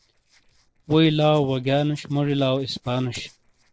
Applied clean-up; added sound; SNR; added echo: neural separator model SepFormer DNS4.